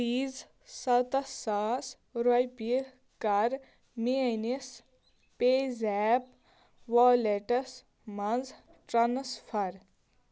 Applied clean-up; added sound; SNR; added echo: none; none; none; none.